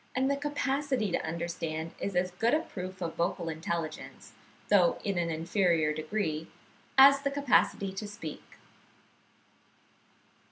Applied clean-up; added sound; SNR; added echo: none; none; none; none.